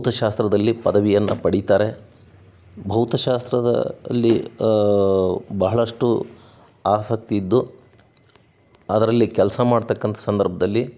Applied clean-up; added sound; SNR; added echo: none; Motor vehicle (road); 18 dB; none.